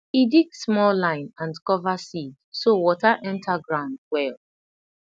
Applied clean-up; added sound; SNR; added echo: none; none; none; none.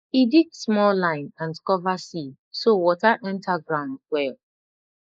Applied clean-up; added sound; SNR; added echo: neural mask model Resemble Enhance denoiser.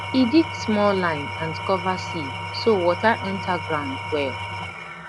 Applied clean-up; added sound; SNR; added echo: none; Engine / Tools; 7 dB; none.